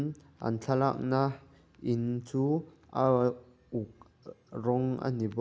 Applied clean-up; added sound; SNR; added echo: none; none; none; none.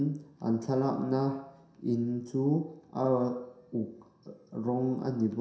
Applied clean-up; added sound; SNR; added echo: none; none; none; reverberation time 0.7 s.